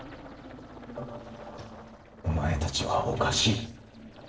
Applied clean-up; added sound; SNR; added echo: neural separator model SepFormer DNS4.